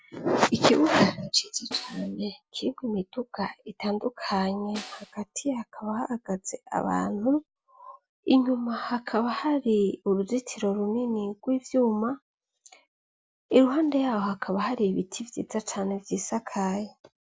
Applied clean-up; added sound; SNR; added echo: none; Snare drum; 19 dB; none.